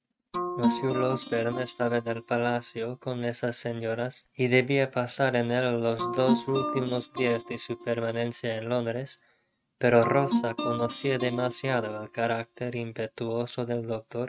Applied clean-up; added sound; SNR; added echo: neural mask model RNNoise.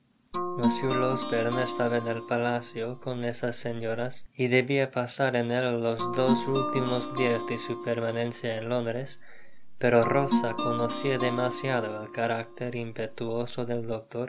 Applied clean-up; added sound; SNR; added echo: none; Guitar; 4 dB; none.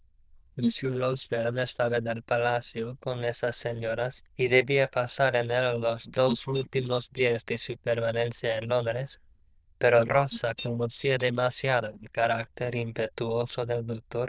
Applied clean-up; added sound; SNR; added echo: neural diffusion model UNIVERSE++.